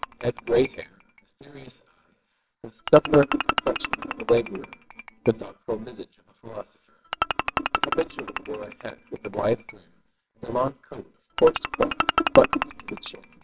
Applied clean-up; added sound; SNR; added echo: neural separator model SepFormer WHAMR!.